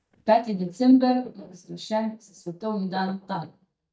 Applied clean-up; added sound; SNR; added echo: neural mask model DeepFilterNet 3.